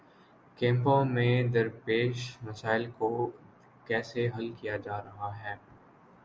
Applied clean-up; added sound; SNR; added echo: none; none; none; none.